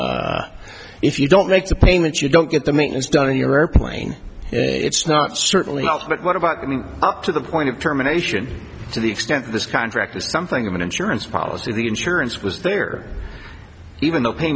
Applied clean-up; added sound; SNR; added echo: none; none; none; none.